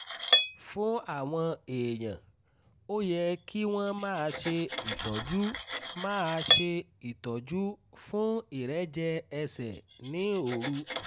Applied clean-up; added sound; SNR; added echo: none; Cutlery, silverware; 0 dB; none.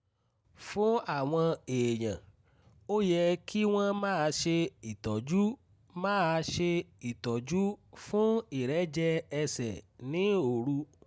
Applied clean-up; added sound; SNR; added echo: none; none; none; none.